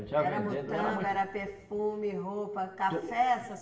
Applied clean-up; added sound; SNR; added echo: none; none; none; reverberation time 0.8 s.